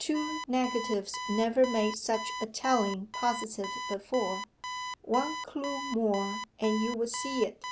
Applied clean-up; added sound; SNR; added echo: none; Alarm; 8 dB; none.